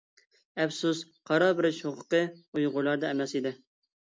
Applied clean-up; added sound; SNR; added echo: none; none; none; none.